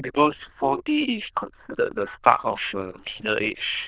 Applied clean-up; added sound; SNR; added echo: neural diffusion model UNIVERSE++.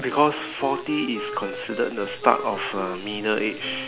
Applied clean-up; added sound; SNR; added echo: none; Wind instrument, woodwind instrument; 10 dB; none.